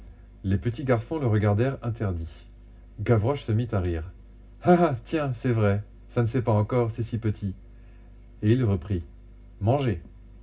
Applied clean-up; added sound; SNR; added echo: none; none; none; reverberation time 0.4 s.